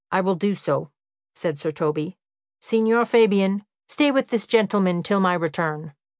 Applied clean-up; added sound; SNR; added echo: none; none; none; none.